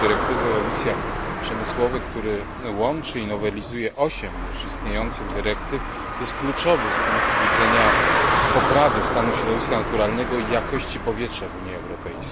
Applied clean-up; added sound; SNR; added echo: none; Car; -1 dB; none.